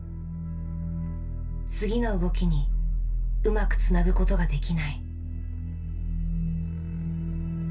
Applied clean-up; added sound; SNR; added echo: none; none; none; reverberation time 0.2 s.